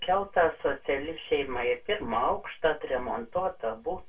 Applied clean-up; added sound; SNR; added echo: none; none; none; reverberation time 0.2 s.